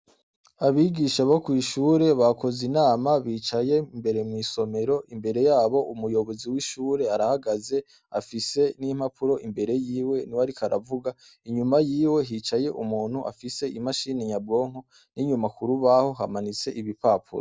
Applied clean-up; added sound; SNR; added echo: none; none; none; none.